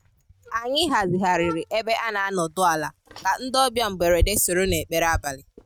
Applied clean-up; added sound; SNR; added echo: neural mask model RNNoise.